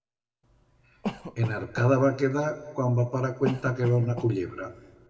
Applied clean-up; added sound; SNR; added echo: none; Cough; 13 dB; reverberation time 1.3 s.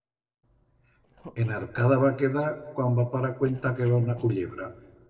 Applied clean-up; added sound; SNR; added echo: neural separator model SepFormer DNS4.